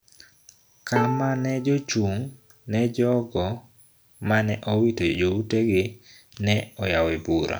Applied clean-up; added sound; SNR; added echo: none; Bowed string instrument; 10 dB; none.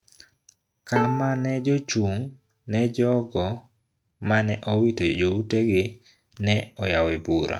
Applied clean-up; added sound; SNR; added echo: neural mask model RNNoise.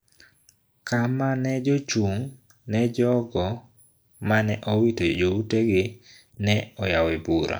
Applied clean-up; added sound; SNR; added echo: neural mask model Resemble Enhance denoiser.